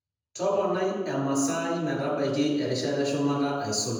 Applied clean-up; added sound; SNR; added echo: none; none; none; reverberation time 1.1 s.